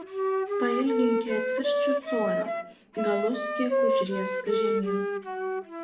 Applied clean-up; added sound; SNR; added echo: none; Wind instrument, woodwind instrument; -3 dB; reverberation time 0.8 s.